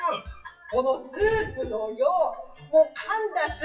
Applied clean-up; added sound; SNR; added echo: classical method WPE with log-MMSE.